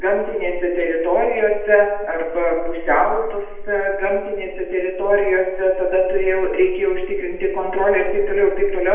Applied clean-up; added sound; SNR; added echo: none; none; none; reverberation time 0.7 s.